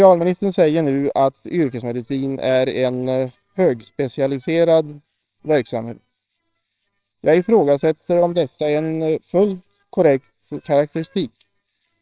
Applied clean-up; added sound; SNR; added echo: neural separator model SepFormer WHAMR!.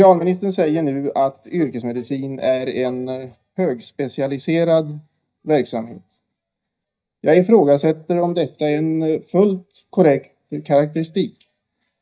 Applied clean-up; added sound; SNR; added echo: neural mask model DeepFilterNet 3.